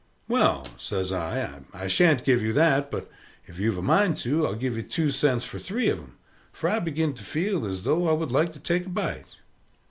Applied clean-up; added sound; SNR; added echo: none; none; none; none.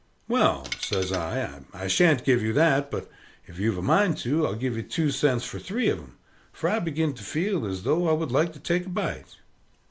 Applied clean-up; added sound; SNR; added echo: none; Tools; 10 dB; none.